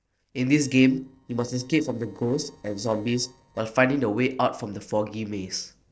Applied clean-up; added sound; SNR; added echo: neural separator model SepFormer DNS4.